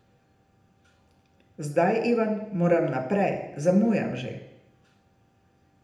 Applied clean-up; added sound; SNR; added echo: none; none; none; reverberation time 0.8 s.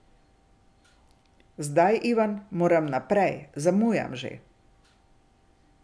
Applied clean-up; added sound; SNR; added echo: none; none; none; none.